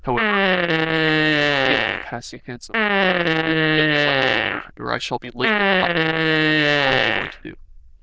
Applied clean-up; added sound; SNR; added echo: neural diffusion model UNIVERSE++.